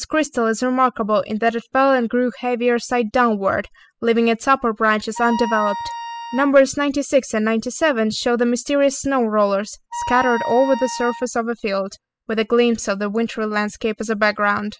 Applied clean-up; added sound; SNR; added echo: classical method spectral subtraction.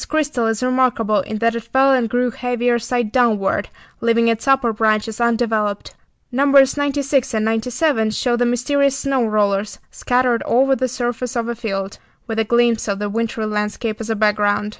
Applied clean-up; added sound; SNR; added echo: none; none; none; none.